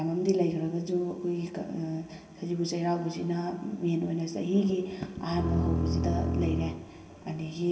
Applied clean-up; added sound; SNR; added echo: none; Bowed string instrument; 1 dB; reverberation time 0.2 s.